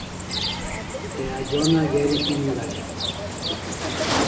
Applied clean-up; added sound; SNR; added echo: none; Cricket; 1 dB; reverberation time 1.5 s.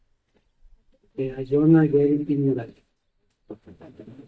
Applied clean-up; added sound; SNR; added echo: neural mask model DeepFilterNet 3.